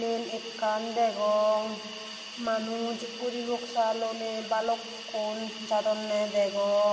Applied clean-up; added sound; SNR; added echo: none; Hiss; 12 dB; reverberation time 2.4 s.